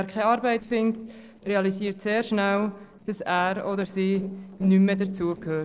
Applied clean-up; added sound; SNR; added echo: neural separator model SepFormer DNS4.